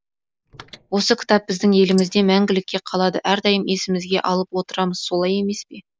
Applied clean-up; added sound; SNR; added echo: neural mask model Resemble Enhance denoiser.